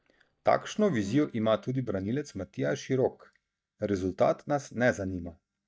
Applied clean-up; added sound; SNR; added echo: neural mask model DeepFilterNet 3.